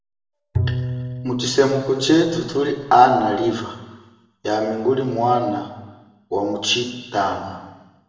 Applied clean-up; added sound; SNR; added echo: none; Bowed string instrument; 7 dB; reverberation time 1.2 s.